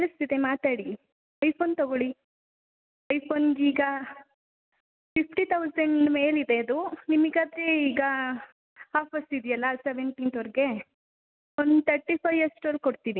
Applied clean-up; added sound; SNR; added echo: none; none; none; none.